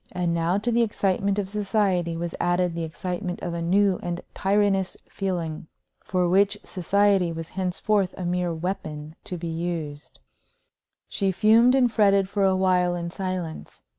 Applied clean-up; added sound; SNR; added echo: none; none; none; none.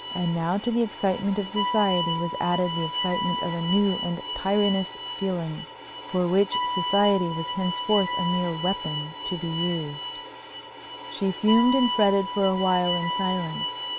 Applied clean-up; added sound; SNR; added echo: none; Bowed string instrument; 3 dB; none.